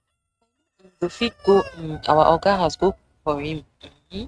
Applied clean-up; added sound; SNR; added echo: neural mask model RNNoise.